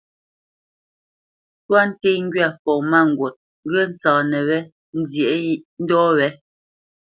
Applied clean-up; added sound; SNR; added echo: none; none; none; none.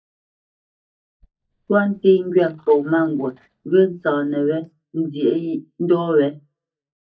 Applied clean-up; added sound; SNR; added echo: neural mask model DeepFilterNet 3.